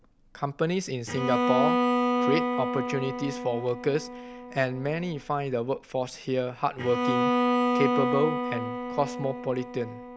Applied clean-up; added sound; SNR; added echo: none; Bowed string instrument; 0 dB; none.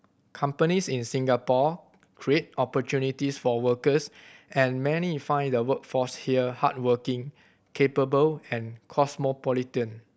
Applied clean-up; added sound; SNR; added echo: none; none; none; none.